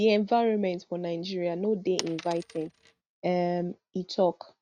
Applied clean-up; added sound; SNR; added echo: neural mask model RNNoise.